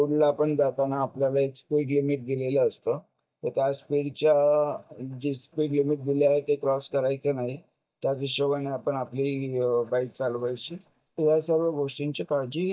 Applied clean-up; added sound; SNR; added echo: neural mask model DeepFilterNet 3.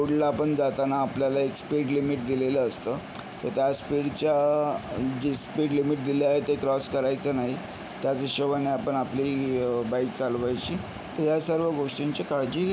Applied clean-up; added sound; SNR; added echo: none; none; none; none.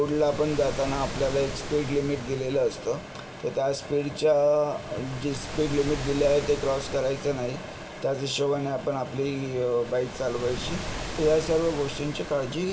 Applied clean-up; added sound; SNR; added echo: none; Waves, surf; 11 dB; reverberation time 2.8 s.